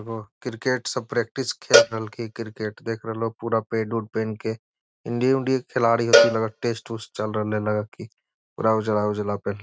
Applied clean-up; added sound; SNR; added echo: neural mask model RNNoise.